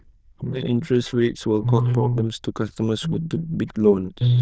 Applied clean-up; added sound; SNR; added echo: neural diffusion model UNIVERSE++.